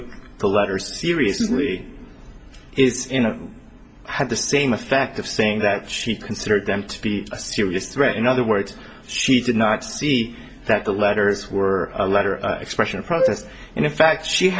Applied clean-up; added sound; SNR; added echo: none; Wind instrument, woodwind instrument; 3 dB; reverberation time 0.4 s.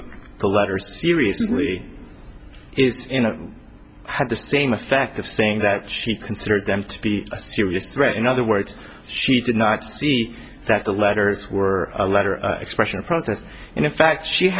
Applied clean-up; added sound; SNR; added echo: none; none; none; none.